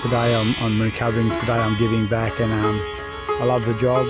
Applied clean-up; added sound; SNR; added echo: none; Plucked string instrument; 7 dB; none.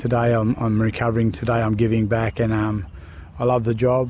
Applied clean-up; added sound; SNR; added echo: none; none; none; none.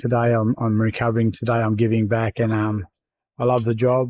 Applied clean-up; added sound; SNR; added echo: neural mask model Resemble Enhance denoiser.